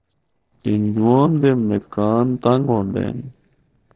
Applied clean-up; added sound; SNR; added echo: neural separator model SepFormer DNS4.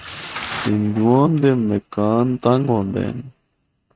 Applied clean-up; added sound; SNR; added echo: neural mask model RNNoise.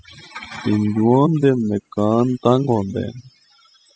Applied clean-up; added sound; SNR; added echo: classical method spectral subtraction.